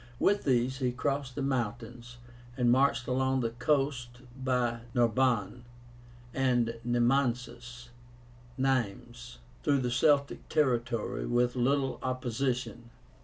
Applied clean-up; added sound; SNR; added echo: none; none; none; none.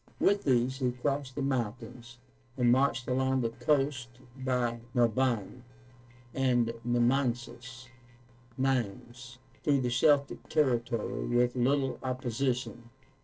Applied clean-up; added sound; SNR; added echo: neural separator model SepFormer DNS4.